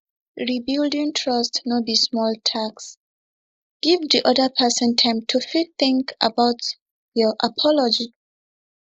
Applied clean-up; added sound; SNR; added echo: neural mask model Resemble Enhance denoiser.